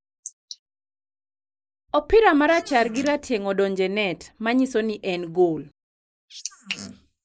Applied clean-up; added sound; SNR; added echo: neural mask model Resemble Enhance denoiser.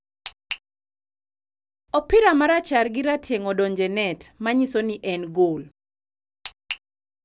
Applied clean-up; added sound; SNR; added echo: none; none; none; none.